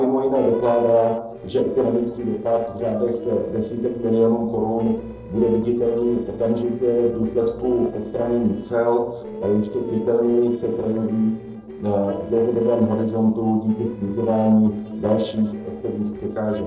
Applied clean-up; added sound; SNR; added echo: neural separator model SepFormer DNS4.